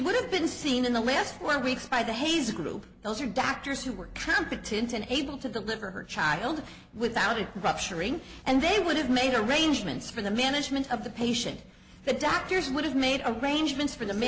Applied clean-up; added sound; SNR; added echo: none; none; none; none.